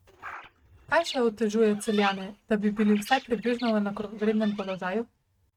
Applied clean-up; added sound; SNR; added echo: neural mask model RNNoise.